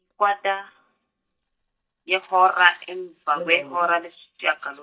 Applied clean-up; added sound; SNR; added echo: neural mask model DeepFilterNet 3.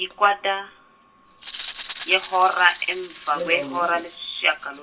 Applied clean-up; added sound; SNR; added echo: none; Rattle (instrument); 18 dB; reverberation time 0.2 s.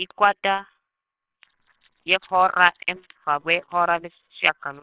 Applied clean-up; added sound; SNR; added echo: neural separator model SepFormer WHAMR!.